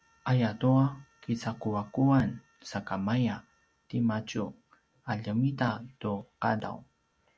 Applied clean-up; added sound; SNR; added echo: none; none; none; none.